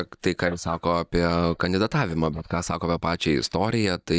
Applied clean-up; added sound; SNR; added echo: neural mask model DeepFilterNet 3.